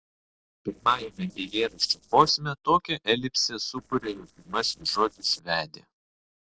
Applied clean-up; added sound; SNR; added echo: neural separator model SepFormer DNS4.